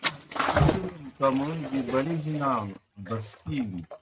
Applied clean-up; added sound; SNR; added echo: neural mask model RNNoise.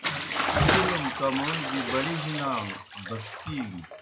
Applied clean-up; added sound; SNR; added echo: none; Bathtub (filling or washing) / Splash, splatter; -3 dB; none.